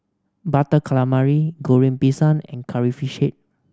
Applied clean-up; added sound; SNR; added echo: none; none; none; none.